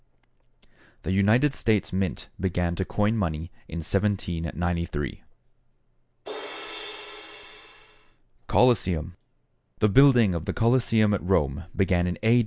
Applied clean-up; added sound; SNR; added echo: none; Crash cymbal; 14 dB; none.